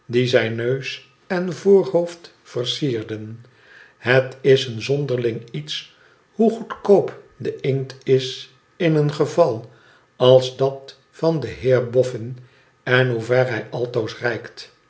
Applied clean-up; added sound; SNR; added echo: none; none; none; none.